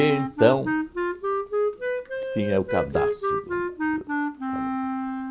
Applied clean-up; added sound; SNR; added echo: none; Wind instrument, woodwind instrument; -1 dB; none.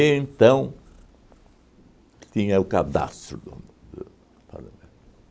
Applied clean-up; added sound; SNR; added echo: none; none; none; none.